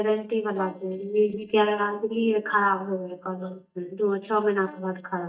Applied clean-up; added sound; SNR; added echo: neural mask model DeepFilterNet 3.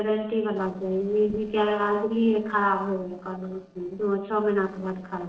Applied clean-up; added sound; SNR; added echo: neural separator model SepFormer DNS4.